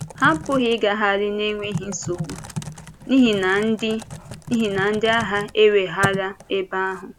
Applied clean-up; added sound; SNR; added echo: none; Typing; 12 dB; none.